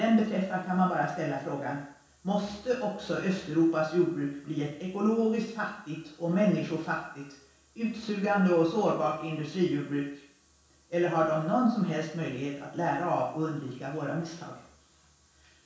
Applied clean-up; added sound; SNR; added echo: none; none; none; reverberation time 0.6 s.